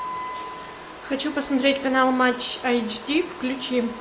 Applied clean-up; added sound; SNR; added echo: none; Wind instrument, woodwind instrument; 16 dB; none.